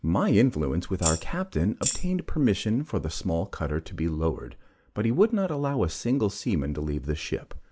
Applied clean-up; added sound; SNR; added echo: none; Tambourine; 6 dB; none.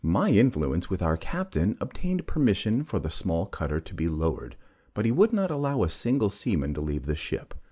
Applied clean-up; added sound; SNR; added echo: none; none; none; none.